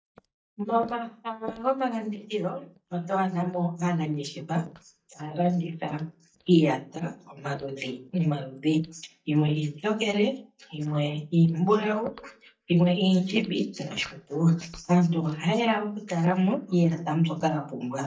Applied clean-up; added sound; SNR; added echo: neural mask model DeepFilterNet 3.